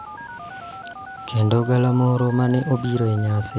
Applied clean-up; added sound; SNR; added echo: none; Telephone; 15 dB; none.